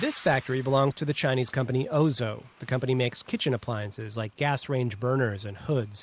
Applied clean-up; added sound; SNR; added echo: none; none; none; none.